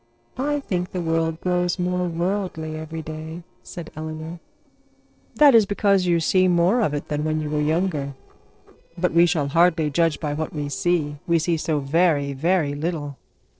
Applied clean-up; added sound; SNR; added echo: neural separator model SepFormer DNS4.